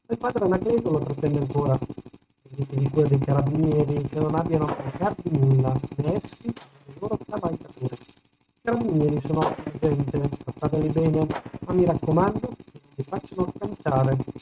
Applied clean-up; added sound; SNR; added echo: neural mask model RNNoise.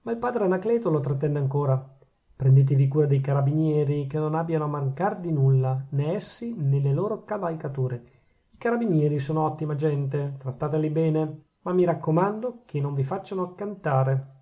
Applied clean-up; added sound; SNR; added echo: none; none; none; none.